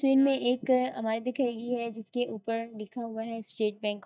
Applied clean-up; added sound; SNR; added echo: neural mask model DeepFilterNet 3.